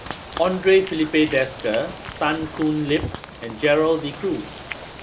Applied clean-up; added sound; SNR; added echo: none; Cat + Ocean / Boat, Water vehicle; 12 dB; none.